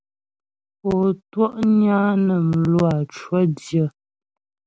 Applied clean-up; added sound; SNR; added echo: none; none; none; none.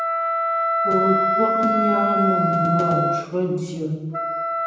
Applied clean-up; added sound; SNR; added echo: none; Wind instrument, woodwind instrument; -3 dB; reverberation time 1.0 s.